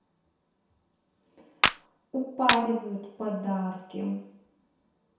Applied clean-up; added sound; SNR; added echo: none; Clapping; -4 dB; reverberation time 0.7 s.